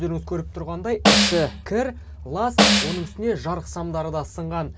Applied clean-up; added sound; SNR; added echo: none; Snare drum; -5 dB; none.